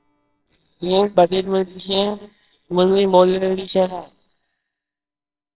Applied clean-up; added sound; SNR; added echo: neural separator model SepFormer WHAMR!.